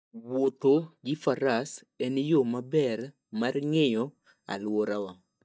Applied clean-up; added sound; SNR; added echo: neural mask model DeepFilterNet 3.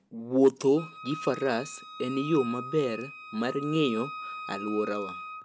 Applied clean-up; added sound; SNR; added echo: none; Wind instrument, woodwind instrument; 12 dB; none.